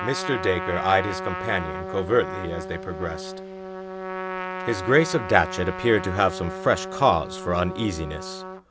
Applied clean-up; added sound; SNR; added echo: none; Trumpet; 8 dB; none.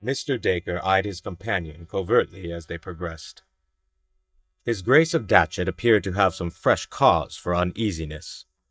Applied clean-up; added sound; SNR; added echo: neural mask model DeepFilterNet 3.